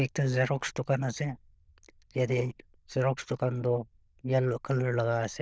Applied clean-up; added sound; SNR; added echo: neural diffusion model UNIVERSE++.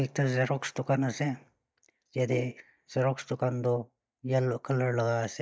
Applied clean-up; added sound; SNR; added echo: neural mask model DeepFilterNet 3.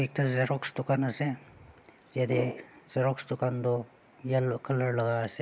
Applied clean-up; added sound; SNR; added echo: none; Brass instrument; 10 dB; none.